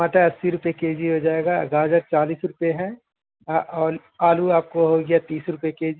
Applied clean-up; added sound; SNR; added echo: none; none; none; none.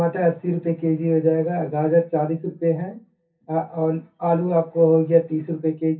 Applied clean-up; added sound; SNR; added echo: none; none; none; reverberation time 0.3 s.